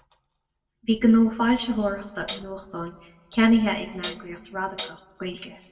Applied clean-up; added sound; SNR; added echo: none; Hi-hat; 5 dB; reverberation time 1.2 s.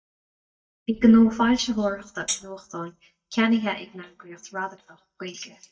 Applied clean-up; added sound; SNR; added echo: neural mask model DeepFilterNet 3.